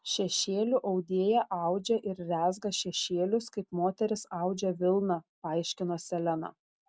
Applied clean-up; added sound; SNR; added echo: none; none; none; none.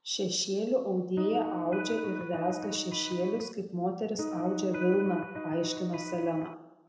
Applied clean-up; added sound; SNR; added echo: none; Electric guitar; 6 dB; reverberation time 0.7 s.